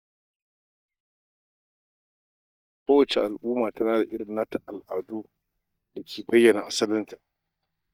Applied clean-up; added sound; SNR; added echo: neural mask model DeepFilterNet 3.